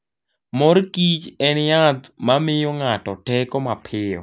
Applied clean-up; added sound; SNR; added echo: none; none; none; none.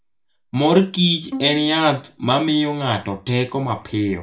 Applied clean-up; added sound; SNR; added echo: none; Bowed string instrument; 16 dB; reverberation time 0.3 s.